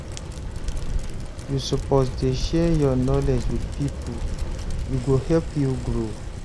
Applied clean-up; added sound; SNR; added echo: none; Bicycle; 2 dB; none.